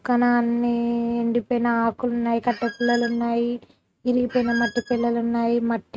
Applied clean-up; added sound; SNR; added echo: neural mask model RNNoise.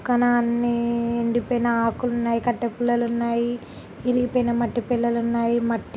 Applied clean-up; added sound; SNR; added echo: none; none; none; none.